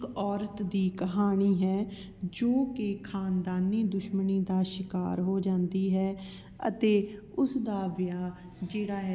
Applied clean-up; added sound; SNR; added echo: none; none; none; none.